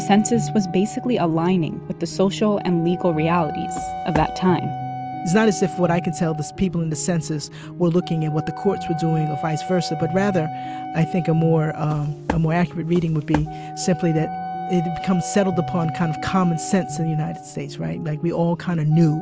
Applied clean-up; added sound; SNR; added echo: none; Walk, footsteps + Wind instrument, woodwind instrument; 10 dB; none.